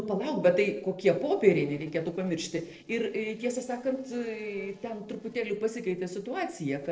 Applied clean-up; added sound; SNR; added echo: neural separator model SepFormer DNS4.